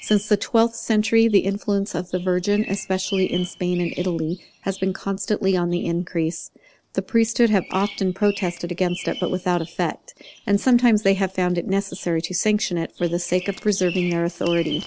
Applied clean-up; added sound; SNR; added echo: none; Bird vocalization, bird call, bird song; 18 dB; none.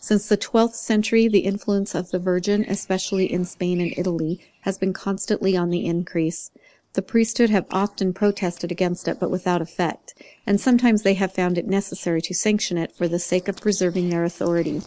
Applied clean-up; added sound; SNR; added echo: neural mask model Resemble Enhance denoiser.